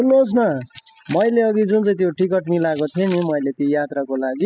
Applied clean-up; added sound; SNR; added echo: classical method spectral subtraction.